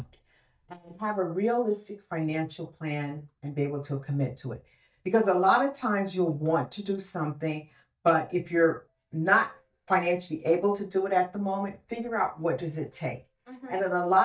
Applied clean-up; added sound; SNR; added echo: neural mask model DeepFilterNet 3.